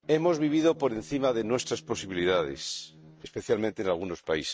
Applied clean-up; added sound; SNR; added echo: neural mask model RNNoise.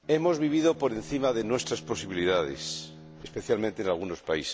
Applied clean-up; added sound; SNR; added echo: none; Bowed string instrument; 19 dB; none.